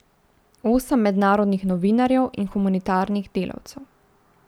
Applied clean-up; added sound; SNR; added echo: none; none; none; none.